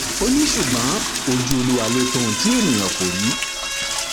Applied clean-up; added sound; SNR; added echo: none; Toilet flush / Door; 1 dB; none.